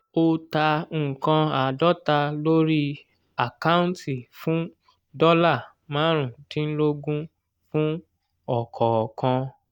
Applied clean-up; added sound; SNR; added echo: neural mask model DeepFilterNet 3.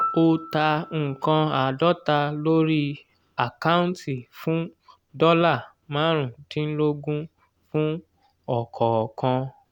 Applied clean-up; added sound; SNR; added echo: none; Piano; 17 dB; none.